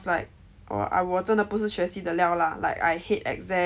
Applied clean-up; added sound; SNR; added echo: none; none; none; none.